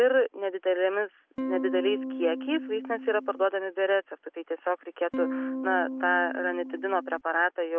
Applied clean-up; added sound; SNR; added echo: none; Electric guitar / Strum; 6 dB; none.